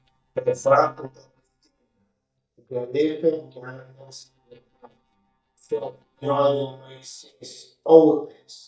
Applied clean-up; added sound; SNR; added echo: neural mask model DeepFilterNet 3.